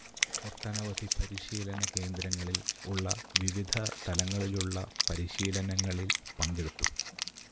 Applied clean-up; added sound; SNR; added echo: none; Wind instrument, woodwind instrument; 0 dB; none.